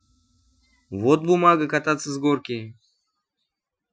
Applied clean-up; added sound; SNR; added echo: classical method Wiener filter.